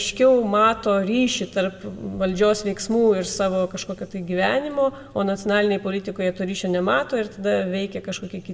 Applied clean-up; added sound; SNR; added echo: none; none; none; reverberation time 1.1 s.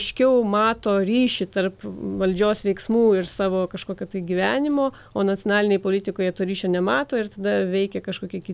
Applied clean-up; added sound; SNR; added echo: none; none; none; none.